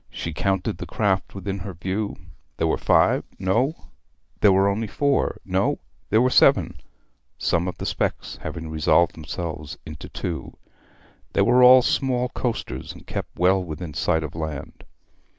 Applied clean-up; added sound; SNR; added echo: none; none; none; none.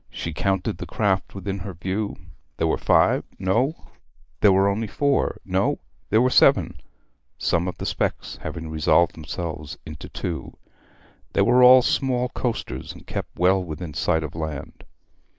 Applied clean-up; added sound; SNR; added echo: neural mask model Resemble Enhance denoiser.